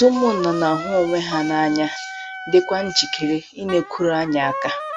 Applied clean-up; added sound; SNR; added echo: none; Wind instrument, woodwind instrument; 10 dB; none.